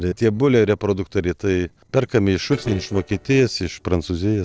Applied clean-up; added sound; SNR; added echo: neural separator model SepFormer DNS4.